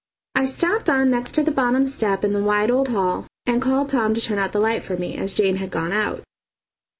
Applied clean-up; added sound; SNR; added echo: none; none; none; none.